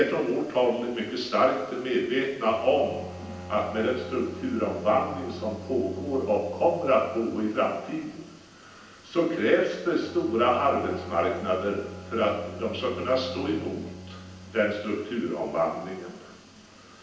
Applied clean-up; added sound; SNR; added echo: none; Bowed string instrument; 17 dB; reverberation time 0.9 s.